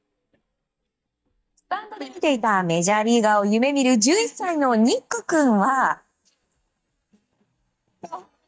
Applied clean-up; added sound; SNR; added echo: neural mask model DeepFilterNet 3.